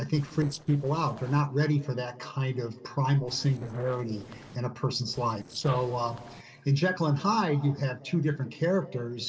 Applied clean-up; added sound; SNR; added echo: neural separator model SepFormer DNS4.